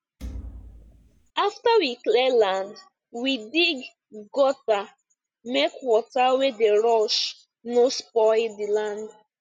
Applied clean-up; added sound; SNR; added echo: none; Thump, thud; 15 dB; none.